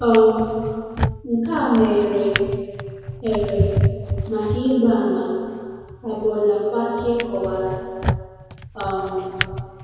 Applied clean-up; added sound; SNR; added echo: none; Drawer open or close; 6 dB; reverberation time 2.2 s.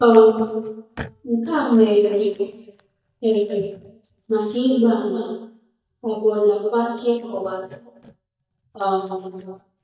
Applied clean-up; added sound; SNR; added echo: neural mask model DeepFilterNet 3.